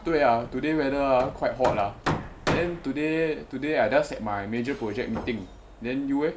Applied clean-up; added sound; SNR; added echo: none; Hammer; 10 dB; none.